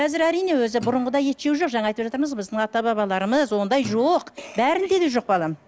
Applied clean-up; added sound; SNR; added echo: none; Guitar; 20 dB; none.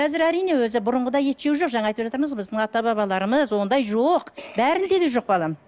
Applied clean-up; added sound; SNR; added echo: none; none; none; none.